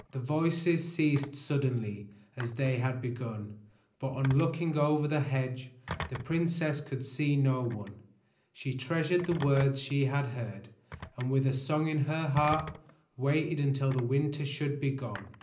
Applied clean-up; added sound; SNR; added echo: none; Telephone; 18 dB; reverberation time 0.5 s.